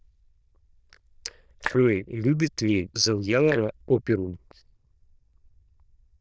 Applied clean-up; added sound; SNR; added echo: neural diffusion model UNIVERSE++.